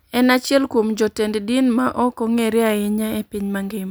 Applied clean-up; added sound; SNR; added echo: none; none; none; none.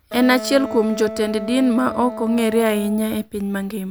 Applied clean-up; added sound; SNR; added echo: none; Wind instrument, woodwind instrument; 12 dB; none.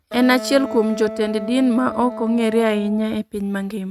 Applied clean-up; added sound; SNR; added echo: neural mask model RNNoise.